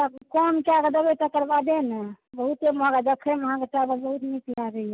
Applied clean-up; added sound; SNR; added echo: none; none; none; none.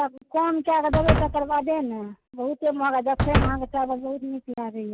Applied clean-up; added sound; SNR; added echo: none; Slam; 2 dB; none.